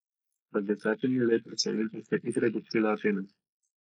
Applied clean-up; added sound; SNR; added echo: neural mask model Resemble Enhance denoiser.